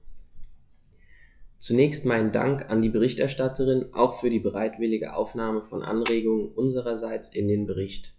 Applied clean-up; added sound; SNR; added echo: classical method log-MMSE.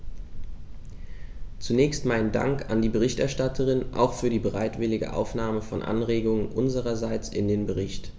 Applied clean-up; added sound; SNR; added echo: none; none; none; none.